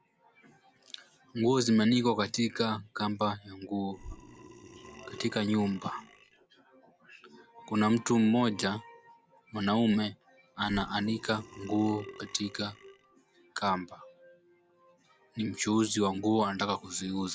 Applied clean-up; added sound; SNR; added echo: none; Burping, eructation; 17 dB; none.